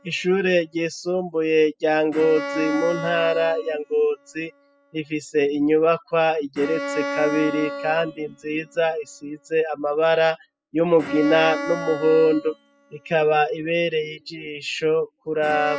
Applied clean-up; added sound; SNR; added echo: classical method spectral subtraction.